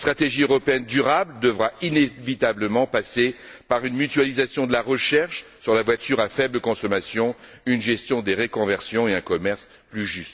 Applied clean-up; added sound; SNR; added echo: none; none; none; none.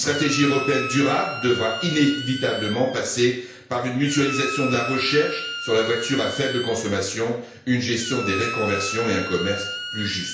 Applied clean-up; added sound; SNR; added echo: none; Squeak; 8 dB; reverberation time 0.5 s.